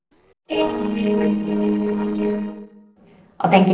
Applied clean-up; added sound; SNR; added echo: neural separator model SepFormer DNS4.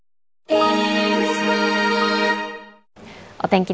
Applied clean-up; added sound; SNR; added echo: none; none; none; none.